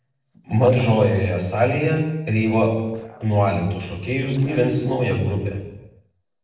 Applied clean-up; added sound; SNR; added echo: neural separator model SepFormer DNS4.